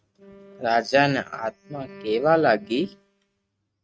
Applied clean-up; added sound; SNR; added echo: neural mask model RNNoise.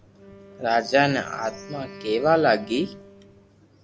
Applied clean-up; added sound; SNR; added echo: none; Wind instrument, woodwind instrument; 19 dB; none.